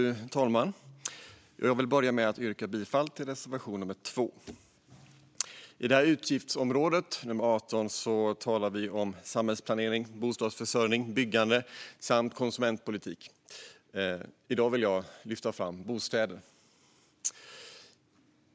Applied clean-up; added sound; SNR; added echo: none; none; none; none.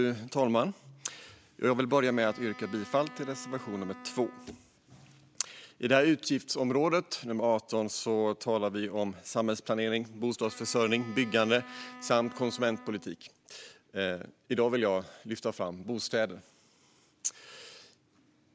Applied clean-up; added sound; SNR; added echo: none; Bowed string instrument; 18 dB; none.